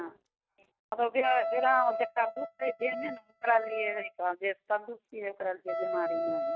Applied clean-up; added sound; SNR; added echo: neural mask model RNNoise.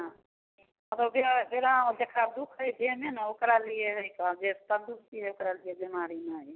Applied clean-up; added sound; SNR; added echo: none; none; none; none.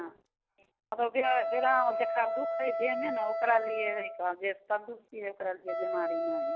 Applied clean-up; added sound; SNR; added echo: none; Wind instrument, woodwind instrument; 2 dB; none.